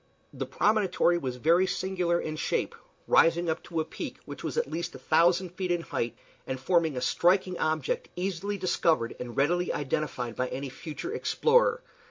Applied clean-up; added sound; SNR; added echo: none; none; none; none.